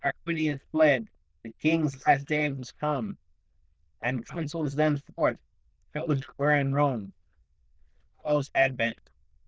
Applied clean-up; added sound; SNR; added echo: neural diffusion model UNIVERSE++.